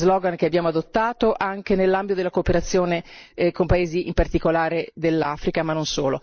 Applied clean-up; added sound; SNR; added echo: neural mask model Resemble Enhance denoiser.